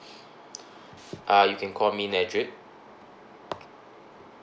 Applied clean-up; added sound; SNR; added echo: none; none; none; none.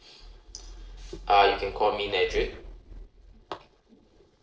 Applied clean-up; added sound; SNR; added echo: neural separator model SepFormer DNS4.